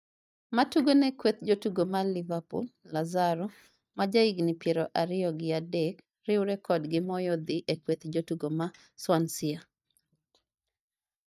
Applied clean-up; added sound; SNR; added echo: neural mask model DeepFilterNet 3.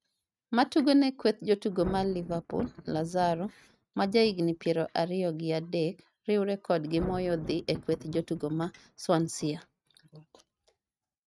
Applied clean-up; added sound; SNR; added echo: neural mask model RNNoise.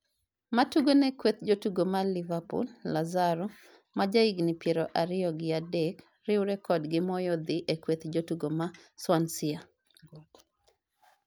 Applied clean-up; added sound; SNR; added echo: none; none; none; none.